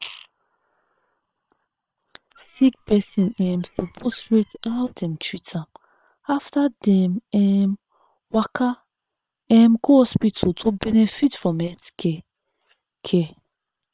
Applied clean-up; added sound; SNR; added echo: neural separator model SepFormer WHAM!.